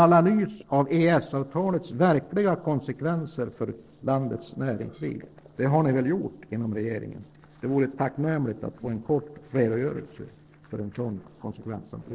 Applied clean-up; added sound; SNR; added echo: neural separator model SepFormer DNS4.